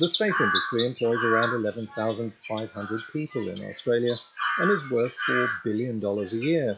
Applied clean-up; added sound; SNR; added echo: classical method log-MMSE.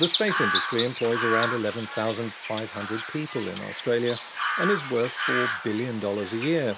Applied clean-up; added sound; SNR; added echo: none; Chirp, tweet; -2 dB; none.